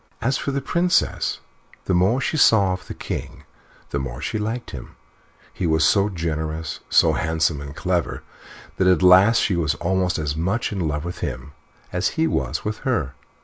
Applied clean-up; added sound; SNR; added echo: none; none; none; none.